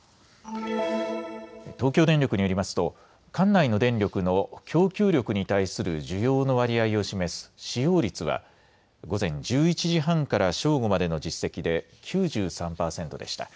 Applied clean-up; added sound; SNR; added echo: none; none; none; none.